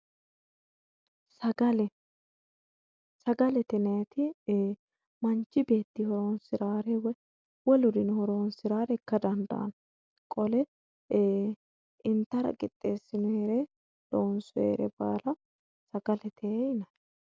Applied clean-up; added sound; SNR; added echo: none; none; none; none.